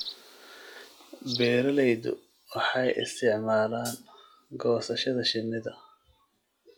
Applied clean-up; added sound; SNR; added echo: classical method log-MMSE.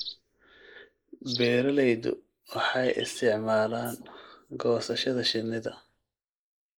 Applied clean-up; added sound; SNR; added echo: neural mask model Resemble Enhance denoiser.